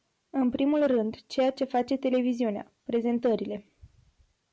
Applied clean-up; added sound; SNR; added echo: none; none; none; none.